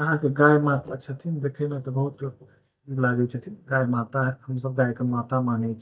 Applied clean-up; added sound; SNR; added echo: neural mask model DeepFilterNet 3.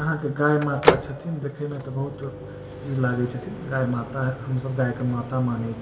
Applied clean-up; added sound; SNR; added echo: none; Microwave oven; 4 dB; reverberation time 1.7 s.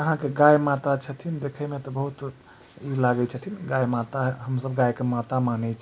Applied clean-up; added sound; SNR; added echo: none; none; none; none.